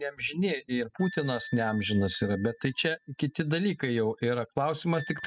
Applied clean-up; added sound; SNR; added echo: classical method spectral subtraction.